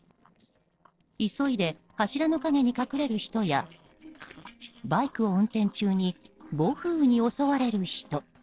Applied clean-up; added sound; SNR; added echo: neural separator model SepFormer DNS4.